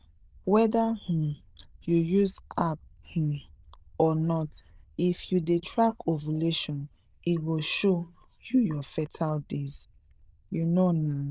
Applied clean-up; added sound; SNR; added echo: neural diffusion model UNIVERSE++.